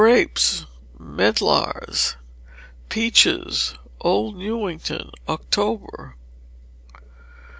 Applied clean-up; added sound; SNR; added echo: none; none; none; none.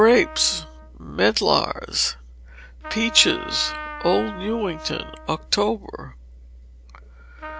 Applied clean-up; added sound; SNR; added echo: none; Trumpet; 15 dB; none.